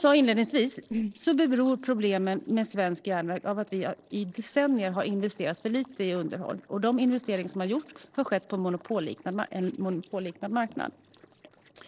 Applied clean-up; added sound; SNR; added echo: neural separator model SepFormer DNS4.